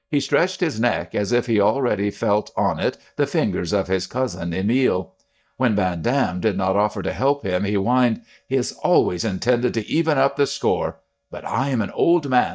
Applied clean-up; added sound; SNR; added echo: neural mask model DeepFilterNet 3.